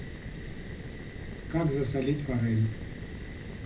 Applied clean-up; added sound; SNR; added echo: none; Fire; 7 dB; reverberation time 0.4 s.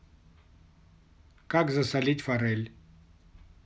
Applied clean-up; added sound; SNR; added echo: none; none; none; none.